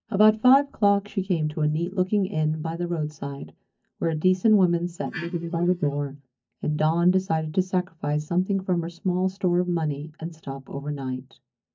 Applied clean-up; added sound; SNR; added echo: neural mask model DeepFilterNet 3.